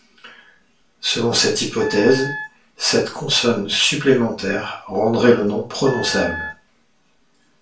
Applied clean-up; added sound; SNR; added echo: none; Wind instrument, woodwind instrument; 10 dB; reverberation time 0.3 s.